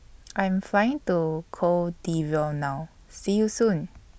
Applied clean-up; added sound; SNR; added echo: none; none; none; none.